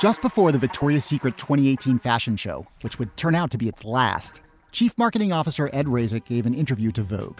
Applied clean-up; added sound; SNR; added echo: none; none; none; none.